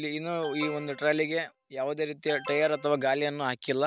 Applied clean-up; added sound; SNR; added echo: none; Alarm; 16 dB; none.